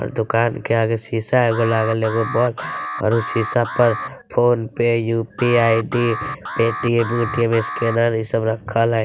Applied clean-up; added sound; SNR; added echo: none; Alarm; 10 dB; none.